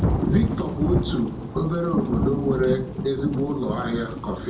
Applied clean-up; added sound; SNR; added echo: none; Thunder / Rain; 0 dB; reverberation time 0.3 s.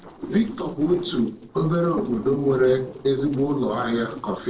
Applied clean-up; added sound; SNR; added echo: neural separator model SepFormer DNS4.